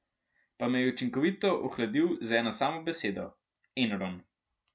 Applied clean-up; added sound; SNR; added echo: none; none; none; none.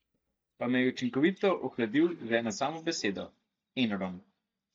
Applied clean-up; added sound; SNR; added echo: neural mask model DeepFilterNet 3.